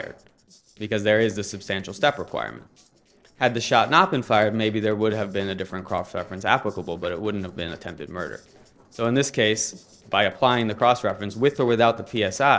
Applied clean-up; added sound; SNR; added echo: neural separator model SepFormer DNS4.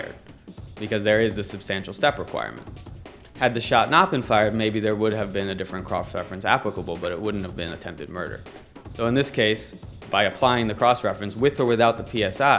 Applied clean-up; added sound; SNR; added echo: none; Drum / Drum kit; 18 dB; none.